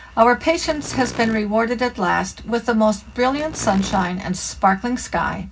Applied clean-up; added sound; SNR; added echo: none; Insect; 16 dB; reverberation time 0.4 s.